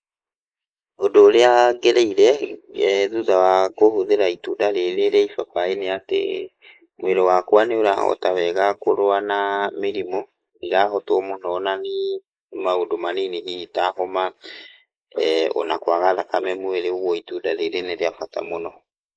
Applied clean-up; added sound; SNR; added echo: neural mask model Resemble Enhance denoiser.